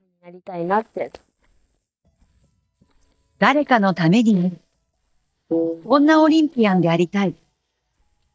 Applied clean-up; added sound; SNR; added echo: neural mask model DeepFilterNet 3.